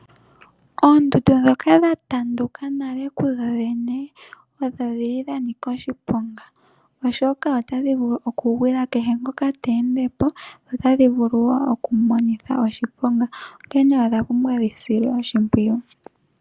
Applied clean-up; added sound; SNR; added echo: none; none; none; none.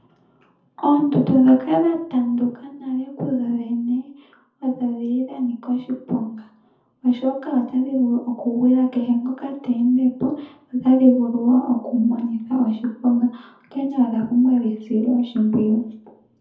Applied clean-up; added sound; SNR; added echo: none; none; none; reverberation time 0.5 s.